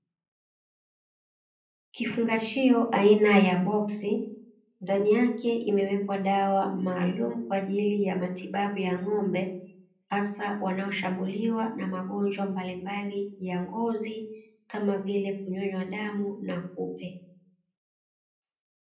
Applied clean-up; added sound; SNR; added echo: none; none; none; reverberation time 0.6 s.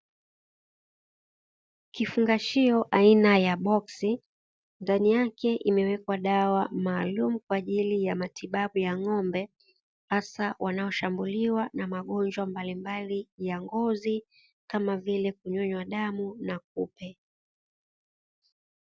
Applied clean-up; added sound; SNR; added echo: none; none; none; none.